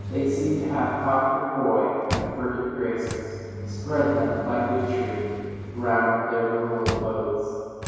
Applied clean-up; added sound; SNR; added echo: none; Engine; 10 dB; reverberation time 2.2 s.